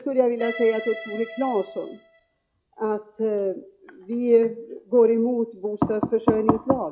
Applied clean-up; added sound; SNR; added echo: classical method log-MMSE.